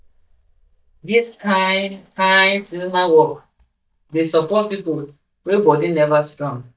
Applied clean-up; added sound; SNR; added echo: neural mask model DeepFilterNet 3.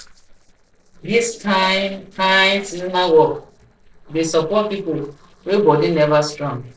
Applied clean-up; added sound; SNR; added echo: neural separator model SepFormer DNS4.